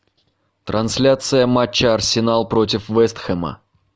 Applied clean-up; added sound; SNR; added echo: none; none; none; none.